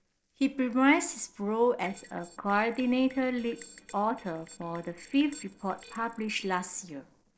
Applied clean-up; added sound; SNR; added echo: neural separator model SepFormer DNS4.